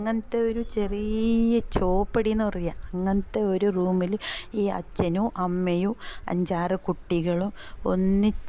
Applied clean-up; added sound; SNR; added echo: none; Bird vocalization, bird call, bird song; 10 dB; none.